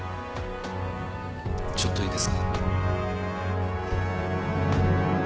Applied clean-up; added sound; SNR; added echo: none; none; none; none.